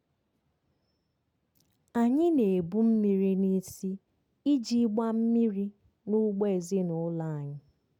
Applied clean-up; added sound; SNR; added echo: none; none; none; none.